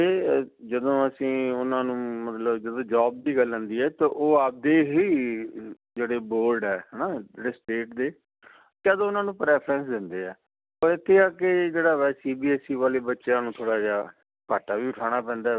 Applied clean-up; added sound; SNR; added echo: none; none; none; none.